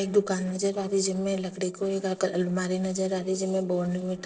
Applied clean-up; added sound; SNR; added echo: neural separator model SepFormer DNS4.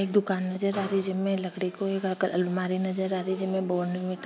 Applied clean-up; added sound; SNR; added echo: none; none; none; none.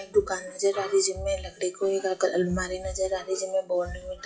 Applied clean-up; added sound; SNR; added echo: classical method WPE with log-MMSE.